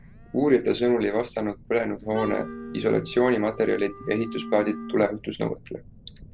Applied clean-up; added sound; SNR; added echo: none; Telephone + Wind instrument, woodwind instrument; 14 dB; none.